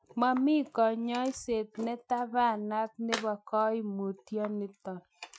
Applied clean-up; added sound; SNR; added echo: classical method Wiener filter.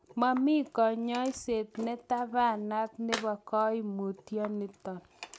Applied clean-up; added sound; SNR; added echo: none; Tools; 16 dB; none.